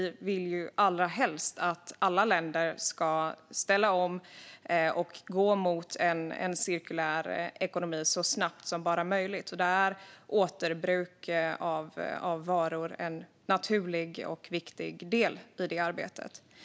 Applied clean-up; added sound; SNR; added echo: none; none; none; none.